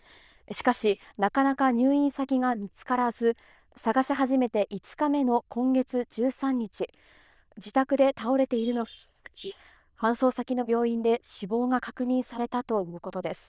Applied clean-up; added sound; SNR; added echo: neural diffusion model UNIVERSE++.